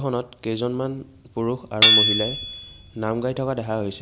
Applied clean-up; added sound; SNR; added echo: none; Hammer / Chink, clink; -4 dB; none.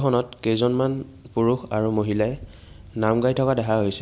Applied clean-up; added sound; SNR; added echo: none; none; none; none.